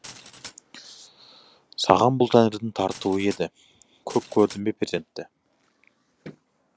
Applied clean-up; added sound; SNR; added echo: none; Glass; 20 dB; none.